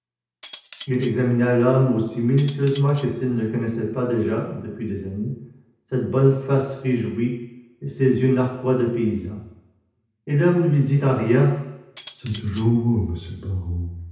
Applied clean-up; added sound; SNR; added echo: none; Cutlery, silverware; 12 dB; reverberation time 0.8 s.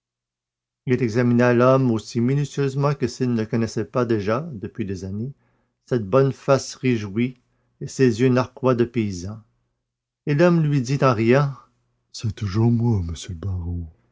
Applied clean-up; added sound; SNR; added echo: none; none; none; none.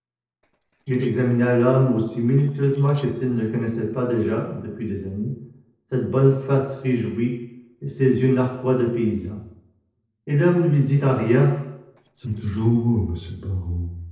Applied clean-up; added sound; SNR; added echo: neural separator model SepFormer DNS4.